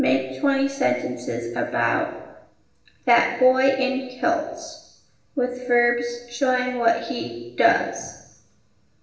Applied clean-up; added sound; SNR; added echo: none; none; none; reverberation time 0.9 s.